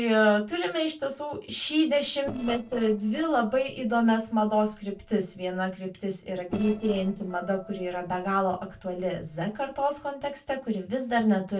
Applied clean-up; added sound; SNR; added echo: neural separator model SepFormer DNS4.